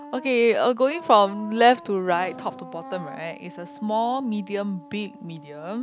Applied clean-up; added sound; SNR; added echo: none; Wind instrument, woodwind instrument; 18 dB; none.